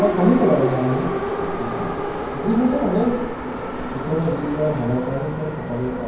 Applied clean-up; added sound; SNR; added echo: none; Subway, metro, underground; 4 dB; reverberation time 0.9 s.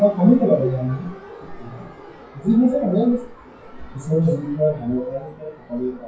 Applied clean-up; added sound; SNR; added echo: classical method WPE with log-MMSE.